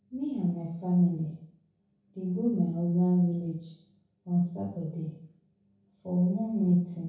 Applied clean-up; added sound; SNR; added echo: none; none; none; reverberation time 0.6 s.